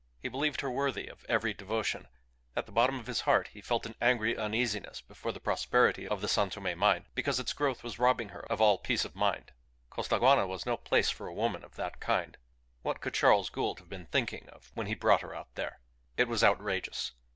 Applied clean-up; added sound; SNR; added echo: none; none; none; none.